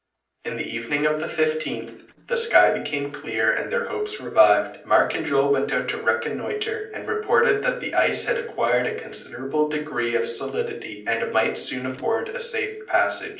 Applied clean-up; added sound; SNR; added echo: neural separator model SepFormer DNS4.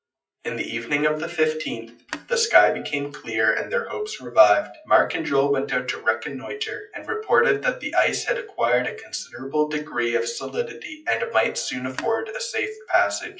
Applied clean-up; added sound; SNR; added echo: classical method WPE with log-MMSE.